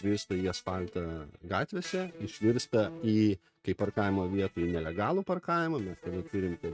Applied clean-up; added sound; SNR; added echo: neural mask model RNNoise.